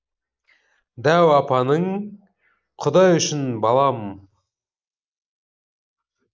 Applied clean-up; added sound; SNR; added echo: neural mask model Resemble Enhance denoiser.